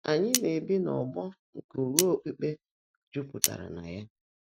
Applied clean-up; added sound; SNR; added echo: classical method Wiener filter.